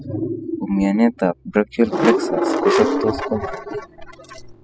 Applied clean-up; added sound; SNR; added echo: classical method spectral subtraction.